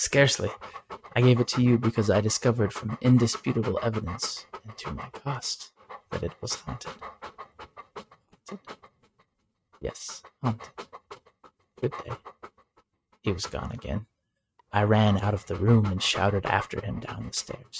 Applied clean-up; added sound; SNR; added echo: neural mask model RNNoise.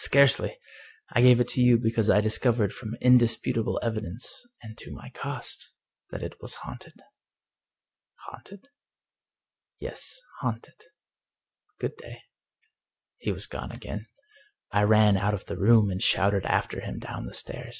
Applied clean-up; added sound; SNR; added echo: none; none; none; none.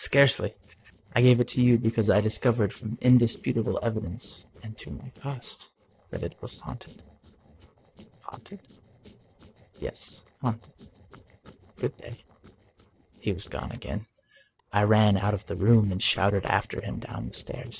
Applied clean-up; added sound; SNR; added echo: neural separator model SepFormer DNS4.